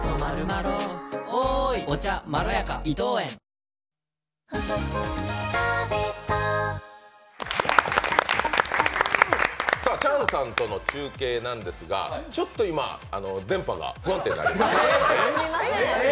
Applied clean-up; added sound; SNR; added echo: none; none; none; none.